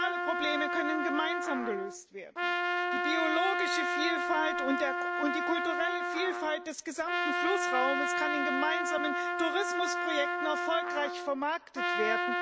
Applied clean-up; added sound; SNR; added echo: none; Trumpet; -2 dB; none.